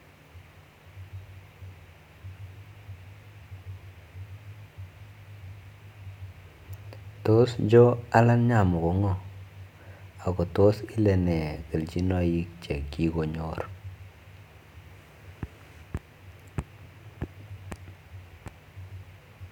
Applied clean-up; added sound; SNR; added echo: none; none; none; none.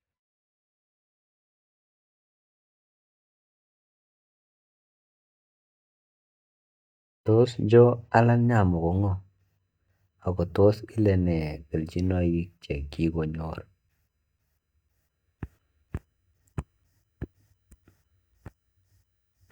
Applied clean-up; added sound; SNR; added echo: neural mask model DeepFilterNet 3.